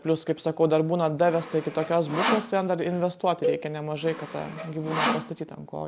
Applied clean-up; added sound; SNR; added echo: none; Sawing + Cowbell; 5 dB; none.